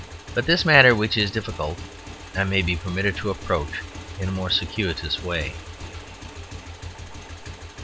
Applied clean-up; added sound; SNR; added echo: none; Motorcycle / Engine; 12 dB; none.